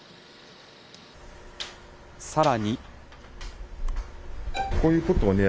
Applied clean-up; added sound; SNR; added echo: none; Bowed string instrument; 6 dB; none.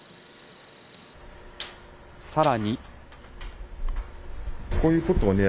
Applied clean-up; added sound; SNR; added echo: none; none; none; none.